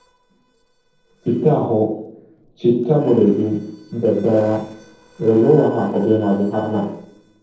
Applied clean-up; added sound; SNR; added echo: neural separator model SepFormer DNS4.